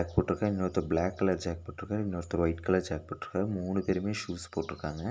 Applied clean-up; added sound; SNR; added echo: none; none; none; none.